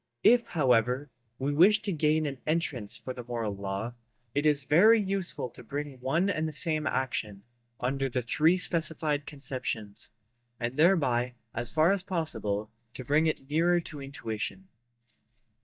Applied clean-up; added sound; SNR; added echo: neural mask model DeepFilterNet 3.